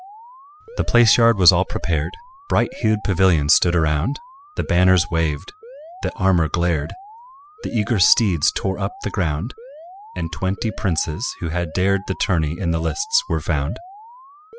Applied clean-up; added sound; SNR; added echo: classical method spectral subtraction.